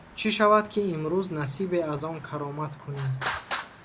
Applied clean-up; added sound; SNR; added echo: none; Traffic noise, roadway noise; 11 dB; none.